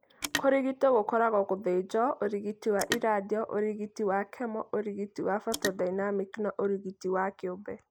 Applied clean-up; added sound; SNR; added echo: neural mask model Resemble Enhance denoiser.